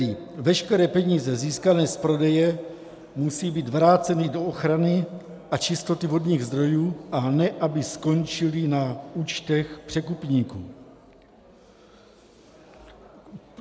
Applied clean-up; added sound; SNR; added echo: none; none; none; none.